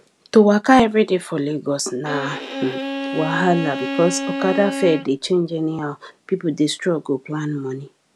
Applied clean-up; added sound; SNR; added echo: none; Bowed string instrument; 7 dB; none.